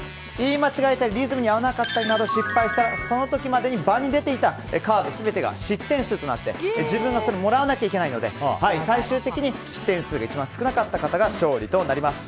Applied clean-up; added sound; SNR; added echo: none; none; none; none.